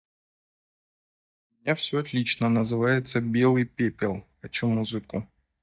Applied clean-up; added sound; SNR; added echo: neural mask model DeepFilterNet 3.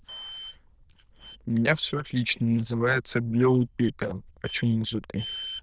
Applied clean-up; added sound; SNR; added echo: neural diffusion model UNIVERSE++.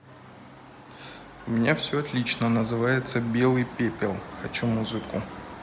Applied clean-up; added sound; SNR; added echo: none; none; none; none.